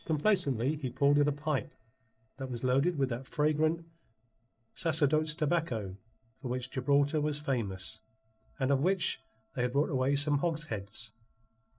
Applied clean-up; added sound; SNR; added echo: neural separator model SepFormer DNS4.